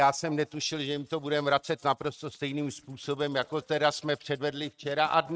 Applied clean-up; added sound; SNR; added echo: neural mask model RNNoise.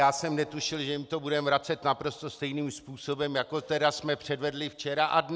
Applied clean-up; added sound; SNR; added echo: none; none; none; none.